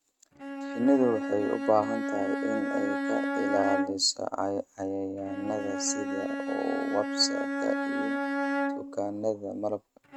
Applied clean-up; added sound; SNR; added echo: neural mask model RNNoise.